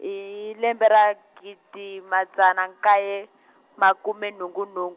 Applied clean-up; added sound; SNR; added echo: none; none; none; none.